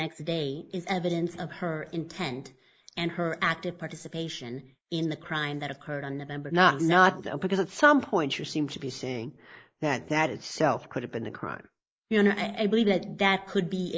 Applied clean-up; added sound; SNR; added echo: neural mask model Resemble Enhance denoiser.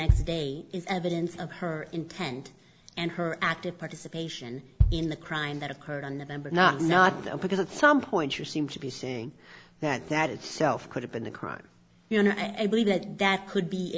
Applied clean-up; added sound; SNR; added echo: none; Bass drum; 2 dB; none.